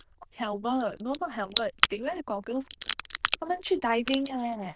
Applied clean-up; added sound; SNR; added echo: neural diffusion model UNIVERSE++.